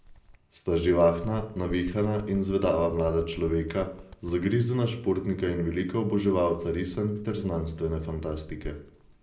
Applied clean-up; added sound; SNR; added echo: none; Bird; 18 dB; reverberation time 0.5 s.